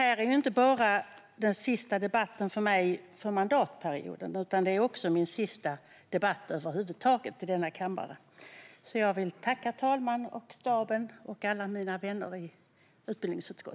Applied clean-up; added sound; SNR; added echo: none; none; none; none.